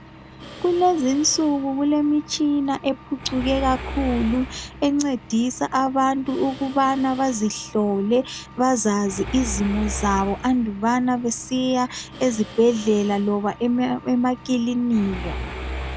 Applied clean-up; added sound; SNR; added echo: none; Mechanisms; 13 dB; none.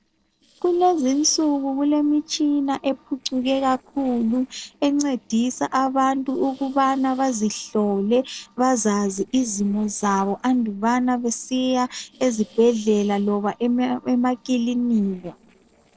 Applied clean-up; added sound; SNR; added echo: neural separator model SepFormer DNS4.